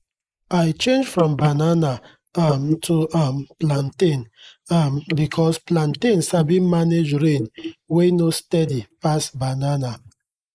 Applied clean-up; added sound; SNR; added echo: neural mask model Resemble Enhance denoiser.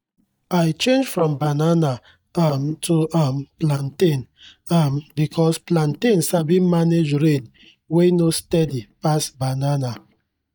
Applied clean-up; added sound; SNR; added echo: neural mask model DeepFilterNet 3.